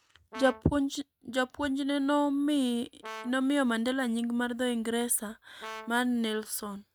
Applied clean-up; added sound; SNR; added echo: neural mask model RNNoise.